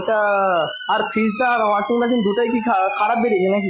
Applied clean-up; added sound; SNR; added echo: classical method Wiener filter.